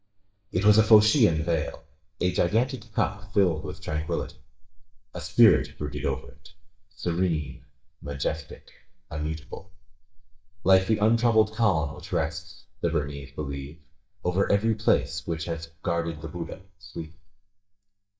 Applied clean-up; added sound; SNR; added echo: neural mask model DeepFilterNet 3.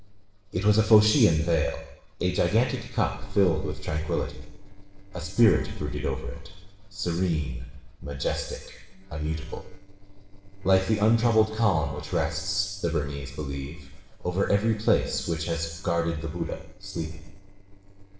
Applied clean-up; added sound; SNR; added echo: neural separator model SepFormer DNS4.